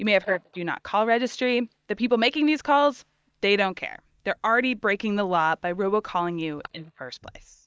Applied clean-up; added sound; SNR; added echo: neural mask model DeepFilterNet 3.